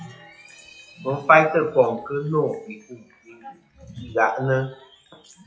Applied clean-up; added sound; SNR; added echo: classical method WPE with log-MMSE.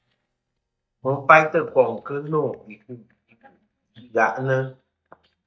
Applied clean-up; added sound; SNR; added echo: neural mask model DeepFilterNet 3.